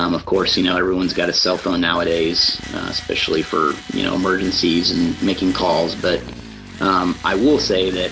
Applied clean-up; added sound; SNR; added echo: none; Motorcycle + Tools; 15 dB; none.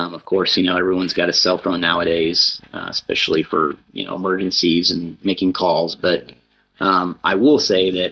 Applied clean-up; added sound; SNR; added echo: neural mask model DeepFilterNet 3.